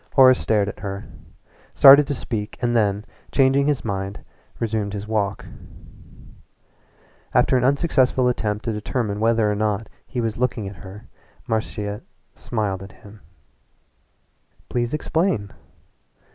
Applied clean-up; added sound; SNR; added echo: none; none; none; none.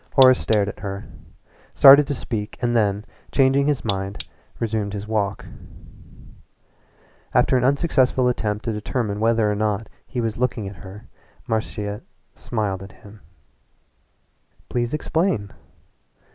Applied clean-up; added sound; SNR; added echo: none; Cutlery, silverware; 5 dB; none.